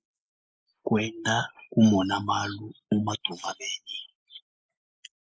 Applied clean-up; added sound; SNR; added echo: neural mask model Resemble Enhance denoiser.